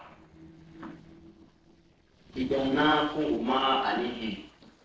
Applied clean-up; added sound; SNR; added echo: neural separator model SepFormer DNS4.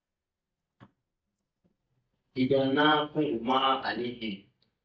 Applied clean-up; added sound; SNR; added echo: neural mask model DeepFilterNet 3.